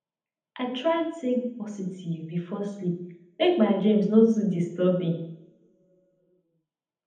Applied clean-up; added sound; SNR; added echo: none; none; none; reverberation time 0.8 s.